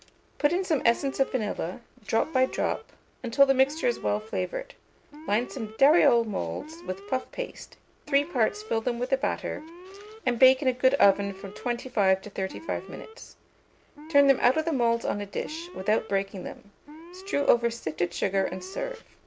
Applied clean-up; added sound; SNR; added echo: none; Alarm; 19 dB; none.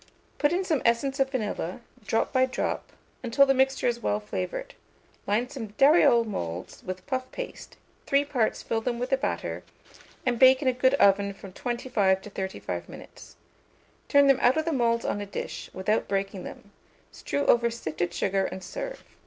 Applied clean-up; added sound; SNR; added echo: none; none; none; none.